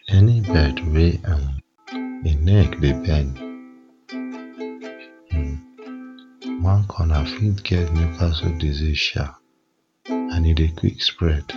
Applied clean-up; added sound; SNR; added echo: none; Plucked string instrument; 13 dB; none.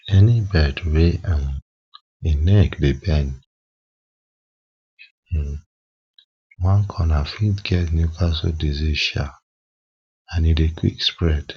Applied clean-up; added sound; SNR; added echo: none; none; none; none.